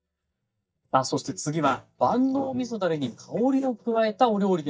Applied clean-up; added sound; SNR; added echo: neural mask model DeepFilterNet 3.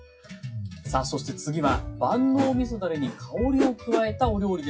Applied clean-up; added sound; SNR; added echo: classical method WPE with log-MMSE.